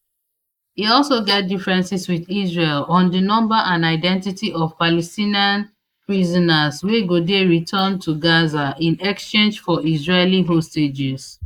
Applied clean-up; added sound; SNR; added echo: neural mask model Resemble Enhance denoiser.